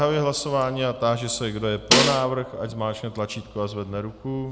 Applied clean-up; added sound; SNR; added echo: none; Snare drum; -2 dB; none.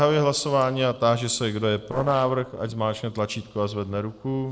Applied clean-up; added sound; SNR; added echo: neural separator model SepFormer DNS4.